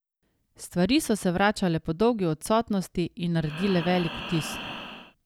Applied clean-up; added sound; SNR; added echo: none; Breathing; 10 dB; none.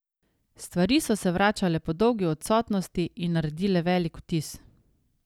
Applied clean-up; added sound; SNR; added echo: none; none; none; none.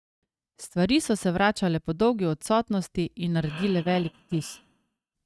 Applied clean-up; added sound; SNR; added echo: neural mask model RNNoise.